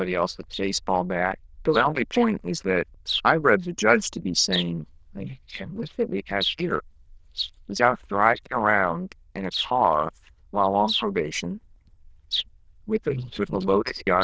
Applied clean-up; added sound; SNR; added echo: neural diffusion model UNIVERSE++.